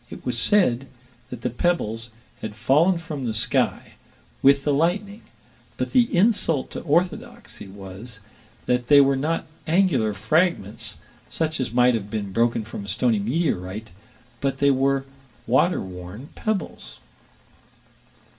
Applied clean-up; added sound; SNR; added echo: none; none; none; reverberation time 0.2 s.